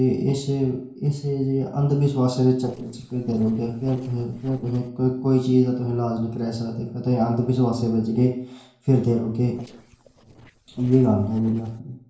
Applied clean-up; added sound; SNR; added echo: neural separator model SepFormer DNS4.